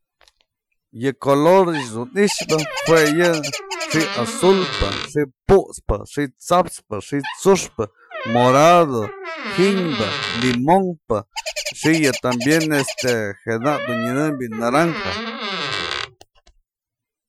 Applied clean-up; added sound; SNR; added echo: classical method Wiener filter.